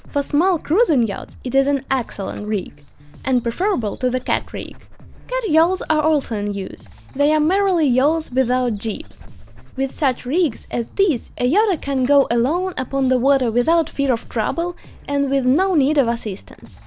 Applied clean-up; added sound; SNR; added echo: none; Bass guitar + Dog; 20 dB; none.